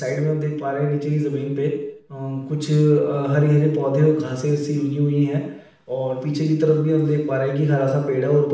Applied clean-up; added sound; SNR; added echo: none; none; none; reverberation time 0.7 s.